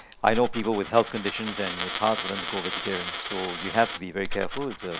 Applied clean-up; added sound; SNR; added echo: none; Coin (dropping); 6 dB; none.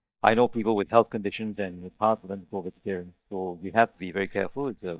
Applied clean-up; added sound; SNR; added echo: neural mask model DeepFilterNet 3.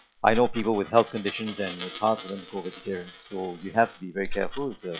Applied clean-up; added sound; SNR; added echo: classical method log-MMSE.